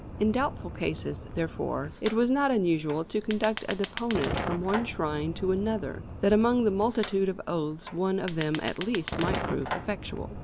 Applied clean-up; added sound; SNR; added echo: none; Fire; 8 dB; none.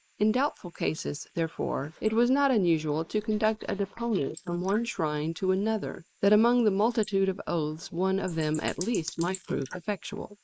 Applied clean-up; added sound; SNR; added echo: neural mask model Resemble Enhance denoiser.